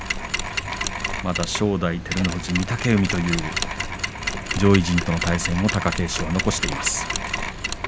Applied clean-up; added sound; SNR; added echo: none; Mechanisms; 4 dB; none.